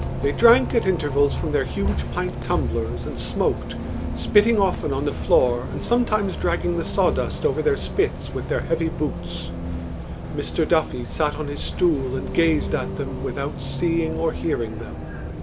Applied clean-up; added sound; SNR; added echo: none; Bus; 5 dB; none.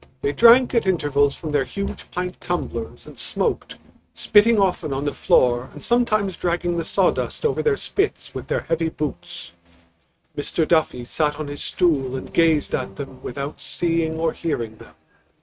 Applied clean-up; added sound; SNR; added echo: neural mask model RNNoise.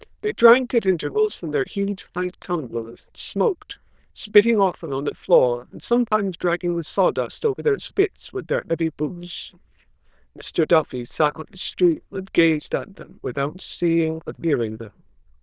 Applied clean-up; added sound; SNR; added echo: neural diffusion model UNIVERSE++.